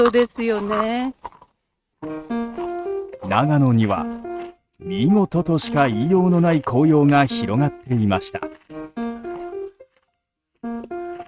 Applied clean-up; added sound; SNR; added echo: neural mask model RNNoise.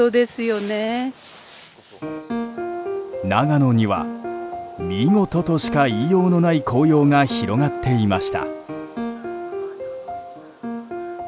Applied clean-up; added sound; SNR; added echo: none; none; none; none.